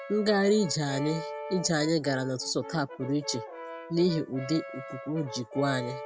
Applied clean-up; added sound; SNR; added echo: none; Brass instrument; 11 dB; none.